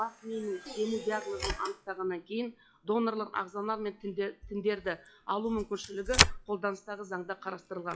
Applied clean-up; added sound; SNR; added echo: classical method WPE with log-MMSE.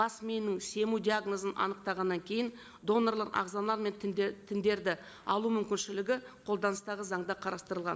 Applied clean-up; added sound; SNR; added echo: none; none; none; none.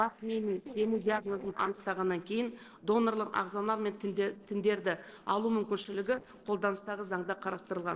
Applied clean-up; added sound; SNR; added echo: neural separator model SepFormer DNS4.